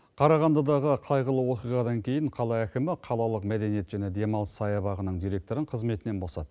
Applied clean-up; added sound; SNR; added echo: none; none; none; none.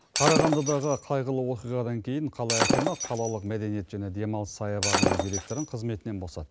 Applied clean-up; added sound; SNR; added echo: none; Shatter; 1 dB; none.